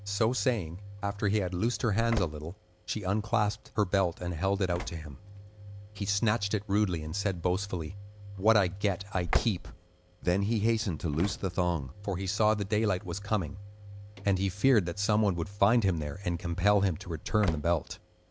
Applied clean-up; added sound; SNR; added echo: none; Slam / Engine; 12 dB; none.